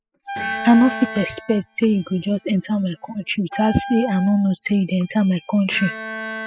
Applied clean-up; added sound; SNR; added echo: classical method spectral subtraction.